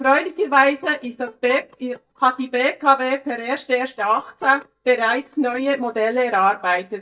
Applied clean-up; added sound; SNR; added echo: neural mask model DeepFilterNet 3.